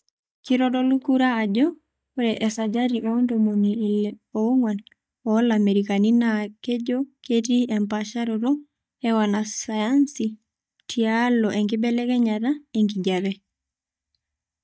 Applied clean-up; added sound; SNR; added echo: neural mask model DeepFilterNet 3.